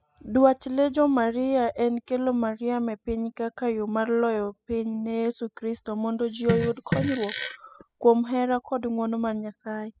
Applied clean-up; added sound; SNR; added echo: classical method spectral subtraction.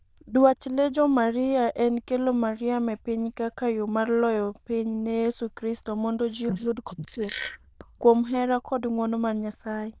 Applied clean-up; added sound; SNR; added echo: neural diffusion model UNIVERSE++.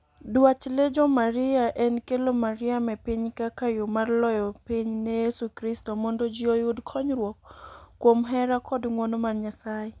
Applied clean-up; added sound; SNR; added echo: none; none; none; none.